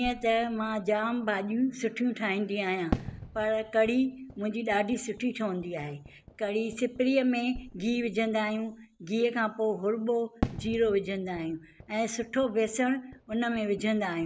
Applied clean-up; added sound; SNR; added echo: none; Fireworks; 14 dB; none.